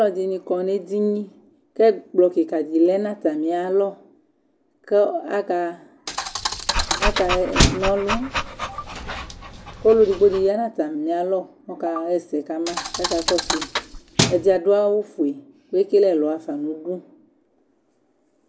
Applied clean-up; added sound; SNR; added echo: none; Dog + Thump, thud; 2 dB; none.